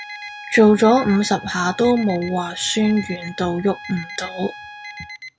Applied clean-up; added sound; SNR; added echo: none; Alarm + Trumpet; 16 dB; none.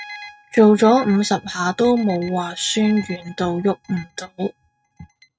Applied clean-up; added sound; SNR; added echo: neural mask model RNNoise.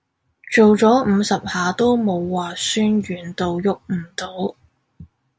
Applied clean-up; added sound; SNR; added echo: none; none; none; none.